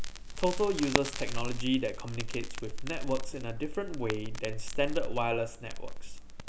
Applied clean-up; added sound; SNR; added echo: none; Crackle; -1 dB; none.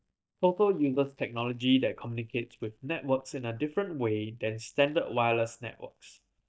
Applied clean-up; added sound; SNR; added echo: neural mask model DeepFilterNet 3.